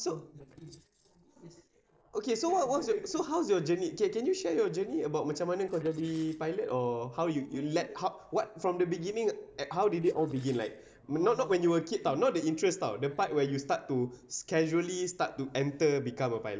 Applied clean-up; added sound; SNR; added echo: neural separator model SepFormer DNS4.